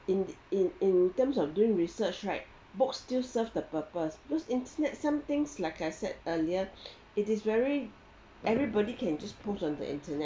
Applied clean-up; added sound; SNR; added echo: none; none; none; none.